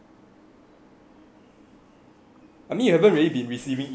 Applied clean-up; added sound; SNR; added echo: none; none; none; none.